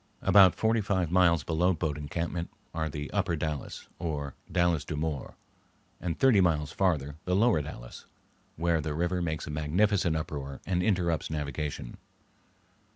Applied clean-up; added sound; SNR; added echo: none; none; none; none.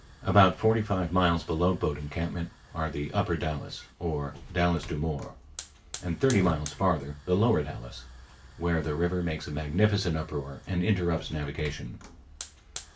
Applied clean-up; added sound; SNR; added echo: none; Hiss / Fire; 17 dB; reverberation time 0.2 s.